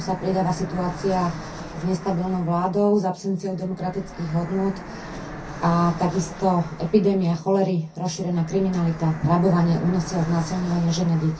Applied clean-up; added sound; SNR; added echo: none; Fixed-wing aircraft, airplane; 14 dB; reverberation time 0.3 s.